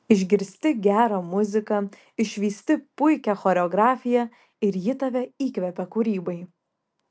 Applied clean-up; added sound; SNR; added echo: none; none; none; none.